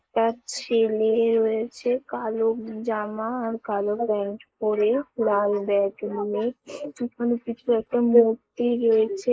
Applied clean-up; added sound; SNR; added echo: neural mask model Resemble Enhance denoiser.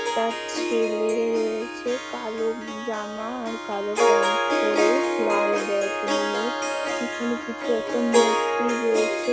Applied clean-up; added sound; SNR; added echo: none; Harp; -2 dB; none.